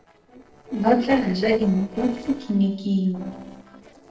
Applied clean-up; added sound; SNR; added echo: neural separator model SepFormer DNS4.